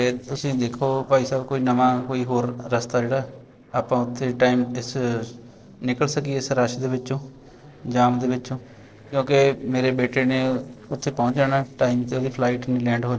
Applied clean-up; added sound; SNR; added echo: neural separator model SepFormer DNS4.